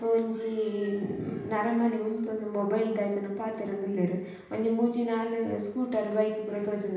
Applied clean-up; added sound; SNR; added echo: none; none; none; reverberation time 0.9 s.